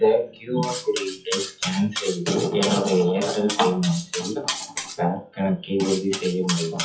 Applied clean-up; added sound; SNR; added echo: classical method WPE with log-MMSE.